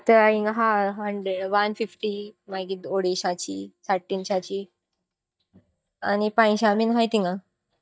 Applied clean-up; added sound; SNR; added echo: neural mask model DeepFilterNet 3.